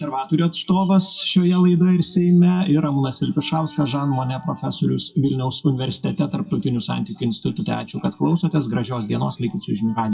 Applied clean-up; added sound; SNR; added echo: classical method WPE with log-MMSE.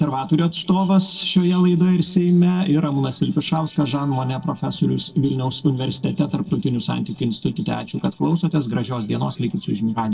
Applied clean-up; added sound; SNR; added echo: neural separator model SepFormer DNS4.